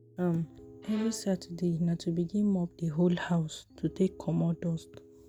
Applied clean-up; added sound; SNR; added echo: none; Piano + Bowed string instrument; 20 dB; none.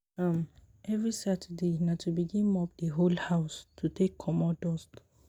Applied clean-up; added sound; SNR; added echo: none; none; none; none.